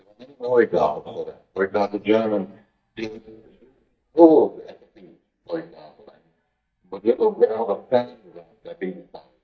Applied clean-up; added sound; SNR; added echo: neural mask model DeepFilterNet 3.